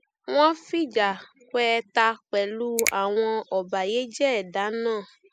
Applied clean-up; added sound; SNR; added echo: neural mask model Resemble Enhance denoiser.